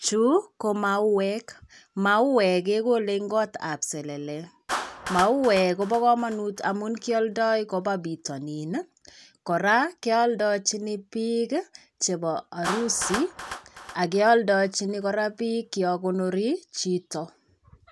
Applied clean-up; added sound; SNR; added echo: none; Clapping; 16 dB; none.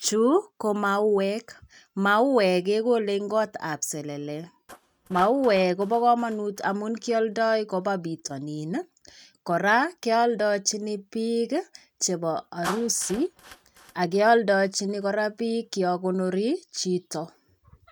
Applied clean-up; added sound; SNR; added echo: neural mask model RNNoise.